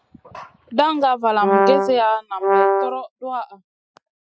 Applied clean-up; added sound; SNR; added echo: classical method Wiener filter.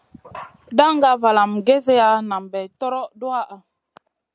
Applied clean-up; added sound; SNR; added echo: none; none; none; none.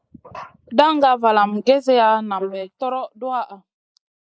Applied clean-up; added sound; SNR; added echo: neural mask model Resemble Enhance denoiser.